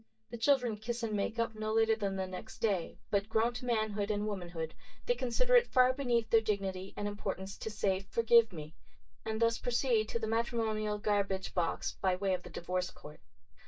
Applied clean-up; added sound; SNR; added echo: neural mask model DeepFilterNet 3.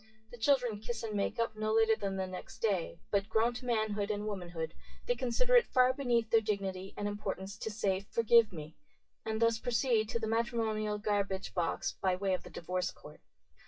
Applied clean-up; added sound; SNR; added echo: classical method WPE with log-MMSE.